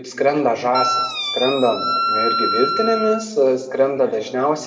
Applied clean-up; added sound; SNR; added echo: none; Wind instrument, woodwind instrument; 2 dB; reverberation time 1.4 s.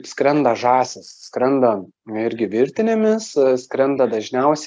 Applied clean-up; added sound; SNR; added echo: none; none; none; none.